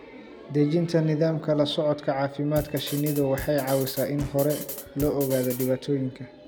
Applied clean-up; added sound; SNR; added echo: none; Drum kit; 11 dB; none.